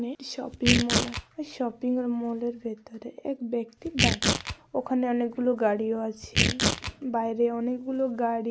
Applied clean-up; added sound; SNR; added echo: none; Tearing; 2 dB; none.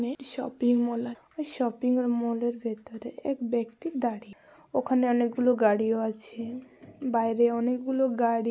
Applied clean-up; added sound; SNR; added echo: none; none; none; none.